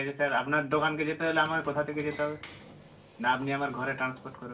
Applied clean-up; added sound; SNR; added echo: none; Sliding door; 19 dB; reverberation time 0.2 s.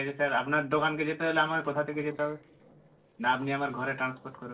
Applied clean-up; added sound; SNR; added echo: neural separator model SepFormer DNS4.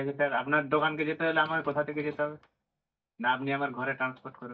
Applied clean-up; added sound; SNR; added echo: neural mask model DeepFilterNet 3.